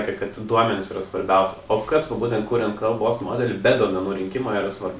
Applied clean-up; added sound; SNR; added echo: none; none; none; none.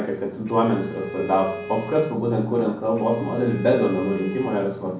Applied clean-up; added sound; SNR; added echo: none; Bowed string instrument; 14 dB; reverberation time 0.6 s.